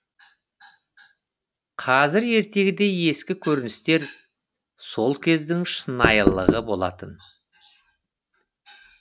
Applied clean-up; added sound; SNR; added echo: none; Knock; -4 dB; none.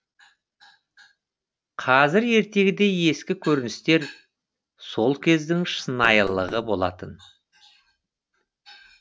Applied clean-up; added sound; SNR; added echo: neural separator model SepFormer DNS4.